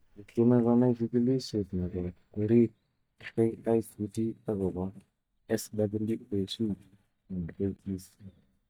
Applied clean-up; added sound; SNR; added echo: neural mask model DeepFilterNet 3.